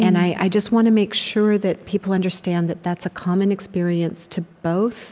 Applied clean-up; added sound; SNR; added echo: none; none; none; none.